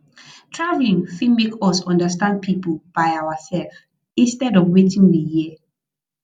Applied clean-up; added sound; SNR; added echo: none; none; none; none.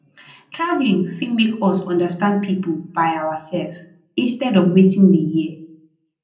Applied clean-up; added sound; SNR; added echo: none; none; none; reverberation time 0.5 s.